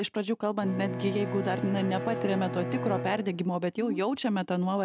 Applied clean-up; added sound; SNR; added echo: none; Bowed string instrument; 8 dB; none.